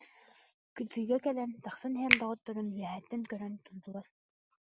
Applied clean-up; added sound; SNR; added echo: none; Finger snapping; -1 dB; none.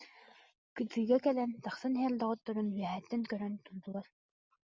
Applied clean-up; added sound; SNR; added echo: none; none; none; none.